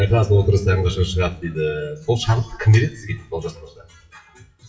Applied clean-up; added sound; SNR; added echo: classical method WPE with log-MMSE.